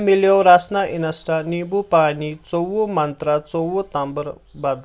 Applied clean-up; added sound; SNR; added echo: none; none; none; none.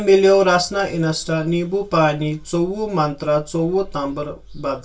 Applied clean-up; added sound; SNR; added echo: none; none; none; reverberation time 0.2 s.